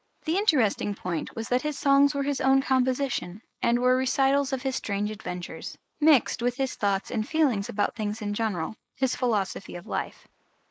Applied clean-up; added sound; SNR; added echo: neural mask model Resemble Enhance denoiser.